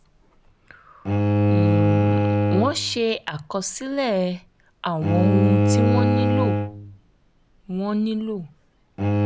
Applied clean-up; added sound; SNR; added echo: none; Bowed string instrument; -4 dB; none.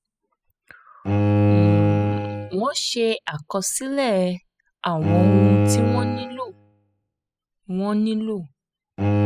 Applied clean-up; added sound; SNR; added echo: classical method spectral subtraction.